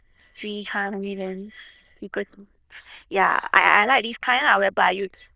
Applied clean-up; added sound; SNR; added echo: neural diffusion model UNIVERSE++.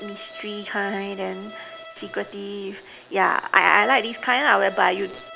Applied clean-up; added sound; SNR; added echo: none; Bowed string instrument; 17 dB; none.